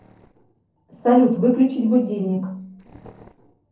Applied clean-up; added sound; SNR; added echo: neural separator model SepFormer DNS4.